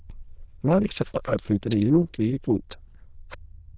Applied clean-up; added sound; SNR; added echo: neural diffusion model UNIVERSE++.